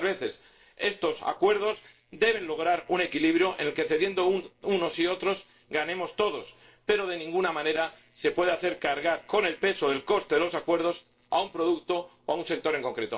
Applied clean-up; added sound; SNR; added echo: neural separator model SepFormer DNS4.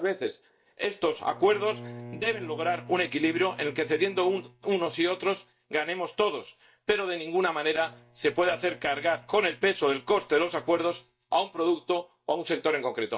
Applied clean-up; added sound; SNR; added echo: neural mask model DeepFilterNet 3.